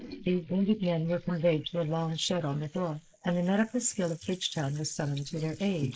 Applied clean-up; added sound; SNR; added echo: neural mask model Resemble Enhance denoiser.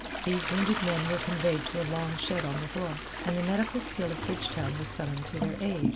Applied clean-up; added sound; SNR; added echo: none; Toilet flush; 4 dB; none.